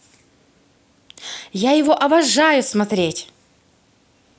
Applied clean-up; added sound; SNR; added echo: none; none; none; none.